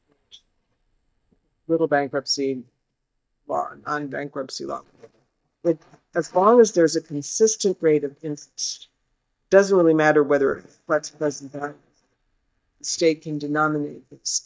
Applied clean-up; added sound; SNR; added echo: neural mask model DeepFilterNet 3.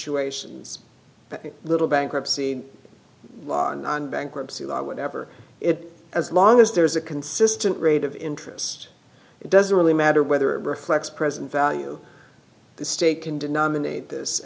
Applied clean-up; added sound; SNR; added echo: none; none; none; none.